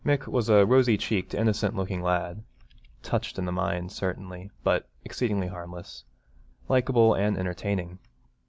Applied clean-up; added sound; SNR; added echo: none; none; none; none.